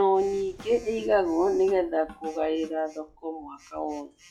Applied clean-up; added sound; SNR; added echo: classical method log-MMSE.